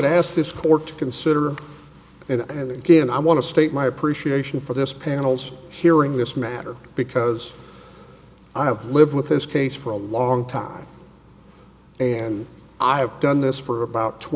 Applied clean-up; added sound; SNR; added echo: none; none; none; none.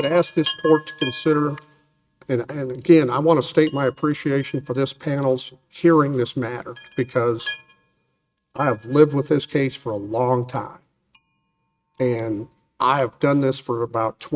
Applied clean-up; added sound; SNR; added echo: neural mask model RNNoise.